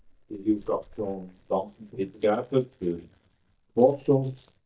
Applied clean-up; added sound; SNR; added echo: neural mask model DeepFilterNet 3.